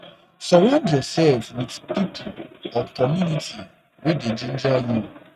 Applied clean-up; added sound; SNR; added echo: neural mask model RNNoise.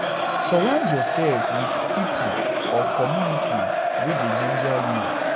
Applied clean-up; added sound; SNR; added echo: none; Crowd; -4 dB; none.